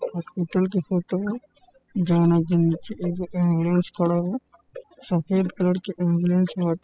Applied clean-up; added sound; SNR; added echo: classical method spectral subtraction.